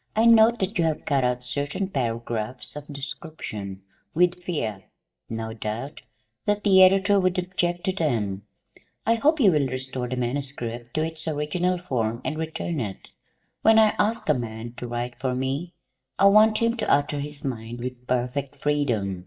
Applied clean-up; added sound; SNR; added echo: neural mask model DeepFilterNet 3.